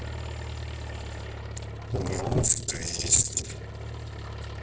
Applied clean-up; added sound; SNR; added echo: neural separator model SepFormer DNS4.